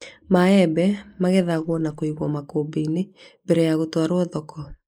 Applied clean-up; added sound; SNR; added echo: neural mask model Resemble Enhance denoiser.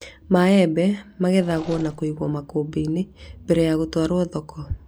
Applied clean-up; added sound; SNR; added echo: none; Mechanisms; 18 dB; none.